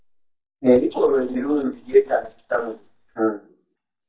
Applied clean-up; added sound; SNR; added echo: neural mask model DeepFilterNet 3.